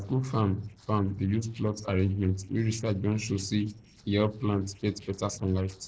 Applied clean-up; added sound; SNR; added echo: neural separator model SepFormer DNS4.